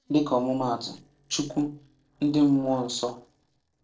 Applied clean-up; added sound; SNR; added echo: neural separator model SepFormer DNS4.